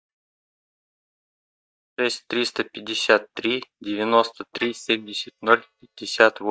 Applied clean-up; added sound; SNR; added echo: neural mask model DeepFilterNet 3.